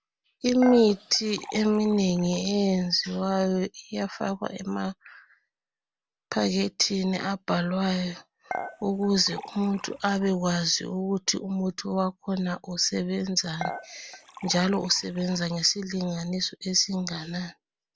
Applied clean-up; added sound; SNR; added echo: none; Dishes, pots, and pans / Chink, clink; 13 dB; none.